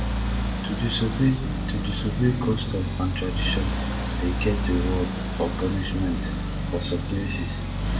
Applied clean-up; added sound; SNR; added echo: none; Accelerating, revving, vroom; -1 dB; reverberation time 1.0 s.